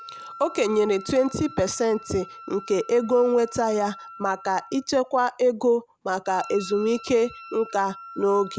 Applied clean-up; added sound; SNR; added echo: none; Wind instrument, woodwind instrument; 18 dB; none.